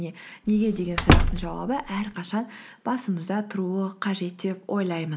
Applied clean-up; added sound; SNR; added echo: none; Slam; -5 dB; none.